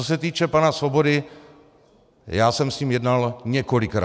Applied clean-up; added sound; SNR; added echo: none; none; none; none.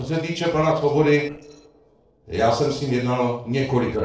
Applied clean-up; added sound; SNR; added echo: neural separator model SepFormer DNS4.